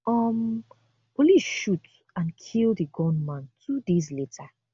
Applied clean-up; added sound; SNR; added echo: none; none; none; none.